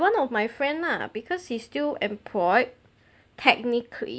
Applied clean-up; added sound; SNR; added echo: none; none; none; none.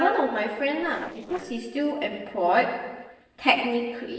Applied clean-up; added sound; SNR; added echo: neural separator model SepFormer DNS4.